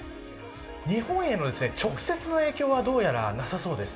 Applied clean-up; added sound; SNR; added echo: none; Harp; 16 dB; reverberation time 0.6 s.